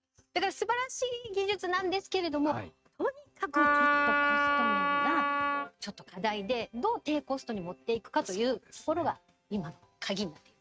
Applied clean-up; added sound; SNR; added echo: neural mask model RNNoise.